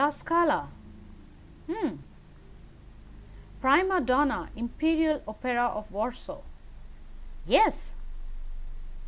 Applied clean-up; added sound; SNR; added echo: none; none; none; none.